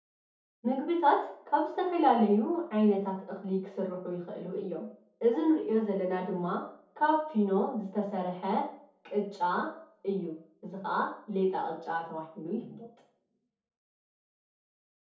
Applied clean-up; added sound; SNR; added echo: none; none; none; reverberation time 0.5 s.